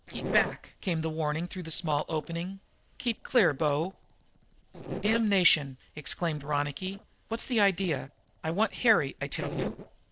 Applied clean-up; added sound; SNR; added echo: neural separator model SepFormer DNS4.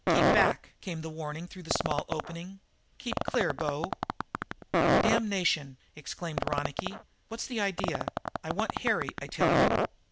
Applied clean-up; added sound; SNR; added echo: none; Fart; -3 dB; none.